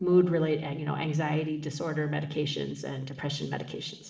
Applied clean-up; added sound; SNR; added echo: neural separator model SepFormer DNS4.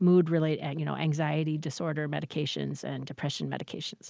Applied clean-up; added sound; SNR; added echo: none; none; none; none.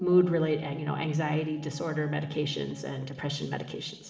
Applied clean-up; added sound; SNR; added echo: none; Dog; 20 dB; reverberation time 0.8 s.